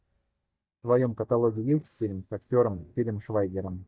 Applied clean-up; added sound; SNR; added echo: neural mask model DeepFilterNet 3.